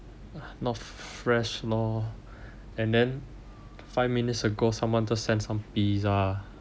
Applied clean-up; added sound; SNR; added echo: none; none; none; none.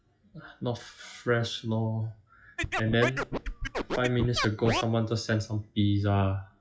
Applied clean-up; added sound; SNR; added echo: classical method WPE with log-MMSE.